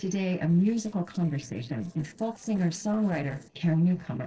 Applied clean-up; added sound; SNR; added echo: neural separator model SepFormer DNS4.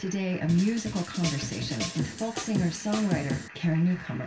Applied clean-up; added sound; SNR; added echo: none; Drum kit; 6 dB; reverberation time 0.2 s.